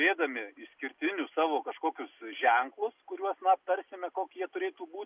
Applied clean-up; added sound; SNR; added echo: none; none; none; none.